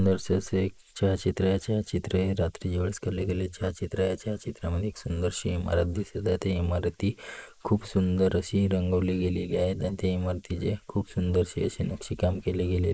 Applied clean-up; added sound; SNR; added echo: neural mask model Resemble Enhance denoiser.